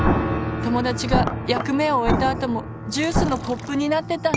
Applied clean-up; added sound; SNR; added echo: none; Explosion; 4 dB; none.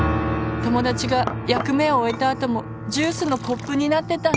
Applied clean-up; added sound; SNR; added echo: none; none; none; none.